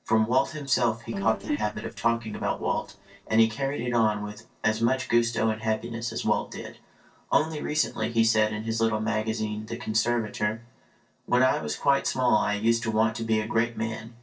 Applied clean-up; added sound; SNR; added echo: neural separator model SepFormer DNS4.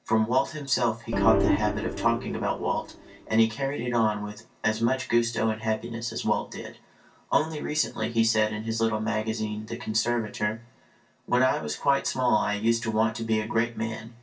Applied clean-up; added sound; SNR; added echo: none; Organ; 2 dB; reverberation time 0.2 s.